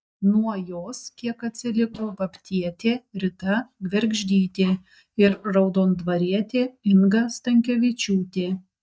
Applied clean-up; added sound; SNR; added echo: neural mask model DeepFilterNet 3.